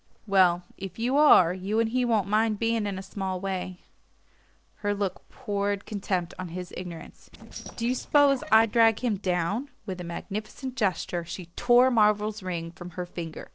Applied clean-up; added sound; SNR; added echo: neural separator model SepFormer DNS4.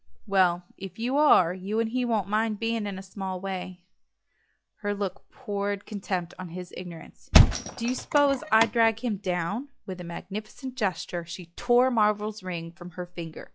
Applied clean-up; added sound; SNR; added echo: classical method log-MMSE.